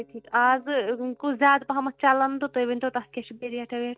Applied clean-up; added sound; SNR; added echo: neural mask model DeepFilterNet 3.